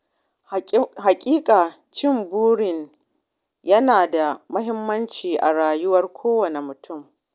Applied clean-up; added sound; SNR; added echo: none; none; none; none.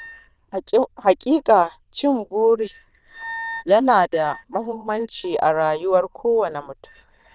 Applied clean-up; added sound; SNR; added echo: neural diffusion model UNIVERSE++.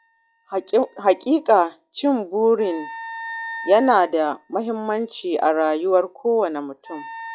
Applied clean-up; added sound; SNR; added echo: classical method log-MMSE.